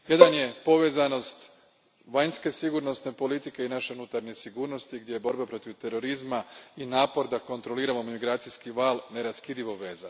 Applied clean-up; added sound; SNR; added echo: none; Bowed string instrument; -4 dB; none.